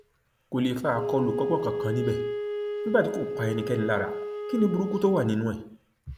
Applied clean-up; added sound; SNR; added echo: none; Wind instrument, woodwind instrument; 5 dB; none.